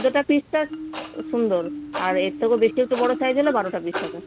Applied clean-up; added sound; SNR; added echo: none; Marimba, xylophone + Clock; 11 dB; none.